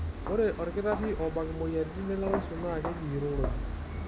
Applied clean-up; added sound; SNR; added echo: none; Walk, footsteps; 3 dB; none.